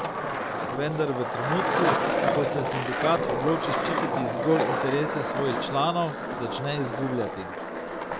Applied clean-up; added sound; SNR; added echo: none; Skateboard; -1 dB; none.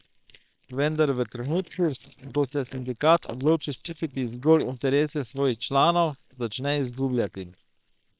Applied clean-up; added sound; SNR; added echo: neural separator model SepFormer WHAM!.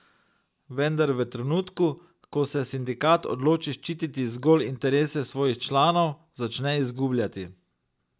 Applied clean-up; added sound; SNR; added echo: none; none; none; none.